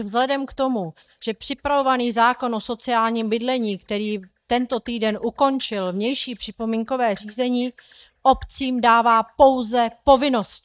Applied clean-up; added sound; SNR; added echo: neural mask model DeepFilterNet 3.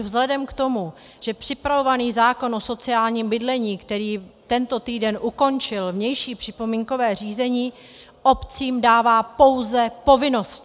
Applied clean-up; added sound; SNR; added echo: none; none; none; none.